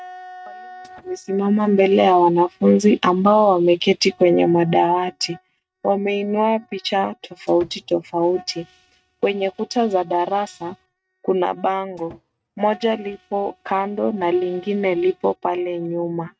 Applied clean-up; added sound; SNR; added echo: neural mask model RNNoise.